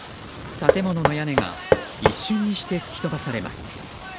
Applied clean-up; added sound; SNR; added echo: none; Knock; -4 dB; none.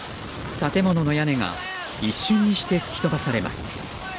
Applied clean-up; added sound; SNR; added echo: none; none; none; none.